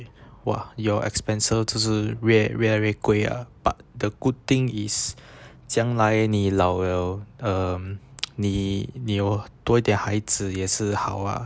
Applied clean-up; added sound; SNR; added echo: none; none; none; none.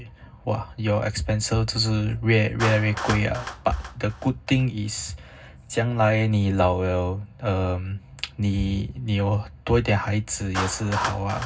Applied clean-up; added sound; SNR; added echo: none; Clapping; 14 dB; reverberation time 0.3 s.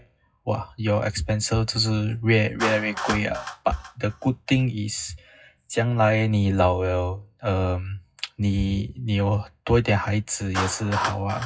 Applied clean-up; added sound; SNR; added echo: classical method WPE with log-MMSE.